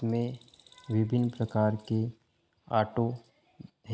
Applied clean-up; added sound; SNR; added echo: none; none; none; none.